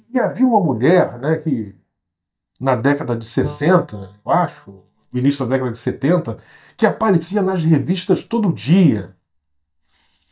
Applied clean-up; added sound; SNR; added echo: neural mask model DeepFilterNet 3.